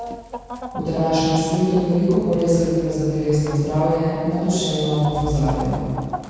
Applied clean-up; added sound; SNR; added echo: none; Chicken, rooster; 14 dB; reverberation time 2.1 s.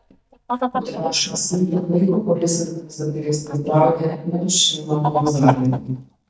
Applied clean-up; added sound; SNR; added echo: neural mask model DeepFilterNet 3.